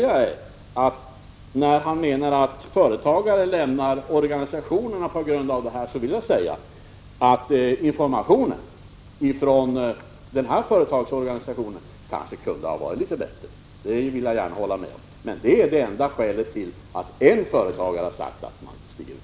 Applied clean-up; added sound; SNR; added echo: none; none; none; none.